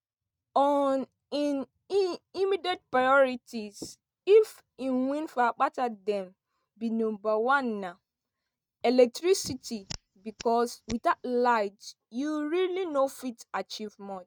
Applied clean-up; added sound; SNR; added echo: neural mask model RNNoise.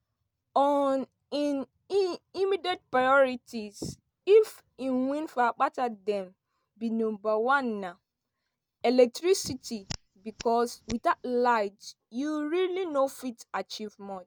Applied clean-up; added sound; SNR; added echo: none; Hands; 17 dB; none.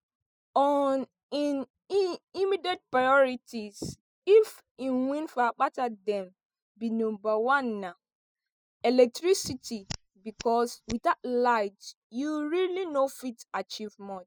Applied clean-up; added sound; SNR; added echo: classical method spectral subtraction.